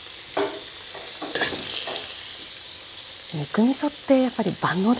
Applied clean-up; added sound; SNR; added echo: none; none; none; none.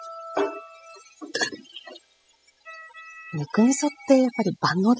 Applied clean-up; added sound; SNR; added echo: classical method spectral subtraction.